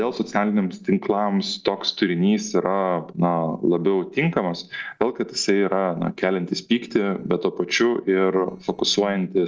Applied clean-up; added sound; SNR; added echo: neural separator model SepFormer DNS4.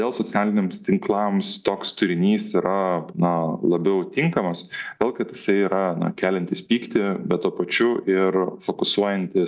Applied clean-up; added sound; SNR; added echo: none; none; none; none.